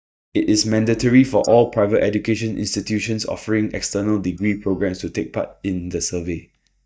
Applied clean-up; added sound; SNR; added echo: neural mask model DeepFilterNet 3.